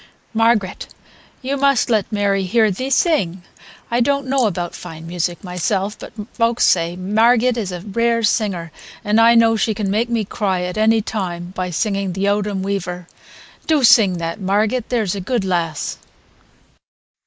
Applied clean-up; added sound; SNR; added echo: neural mask model Resemble Enhance denoiser.